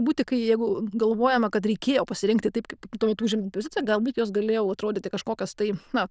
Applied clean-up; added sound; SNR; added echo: neural diffusion model UNIVERSE++.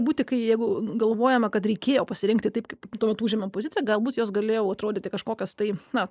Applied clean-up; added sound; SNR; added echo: neural mask model Resemble Enhance denoiser.